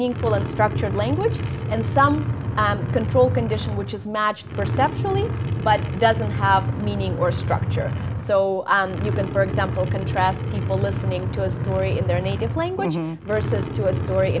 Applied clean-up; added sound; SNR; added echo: none; Truck; 2 dB; none.